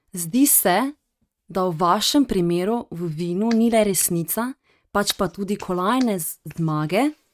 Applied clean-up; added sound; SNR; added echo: neural mask model RNNoise.